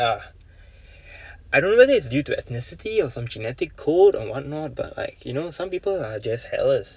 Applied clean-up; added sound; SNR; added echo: none; none; none; none.